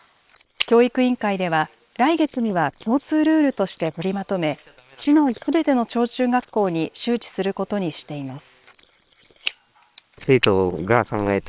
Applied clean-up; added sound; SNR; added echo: neural separator model SepFormer WHAM!.